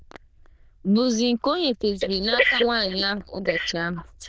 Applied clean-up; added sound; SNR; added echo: neural diffusion model UNIVERSE++.